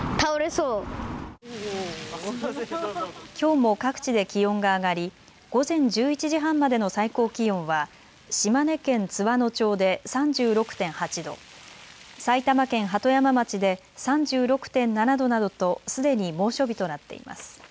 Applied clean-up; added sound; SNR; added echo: none; none; none; none.